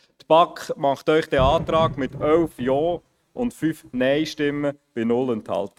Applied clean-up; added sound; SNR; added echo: neural mask model RNNoise.